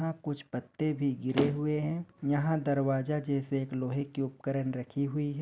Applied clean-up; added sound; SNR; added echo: none; Motor vehicle (road); 6 dB; none.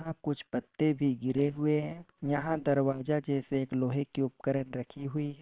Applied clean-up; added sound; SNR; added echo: neural separator model SepFormer WHAM!.